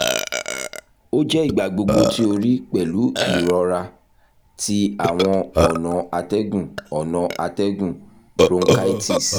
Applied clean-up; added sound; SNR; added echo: none; Burping, eructation; 2 dB; none.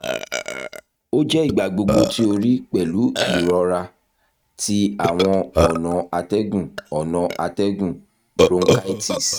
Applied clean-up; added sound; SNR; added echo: neural mask model RNNoise.